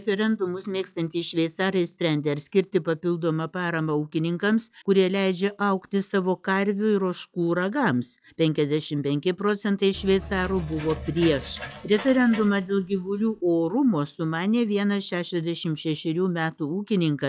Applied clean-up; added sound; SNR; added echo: classical method log-MMSE.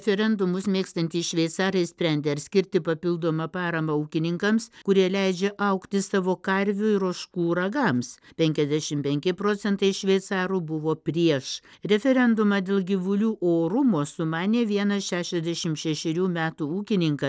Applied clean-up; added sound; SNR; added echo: none; none; none; none.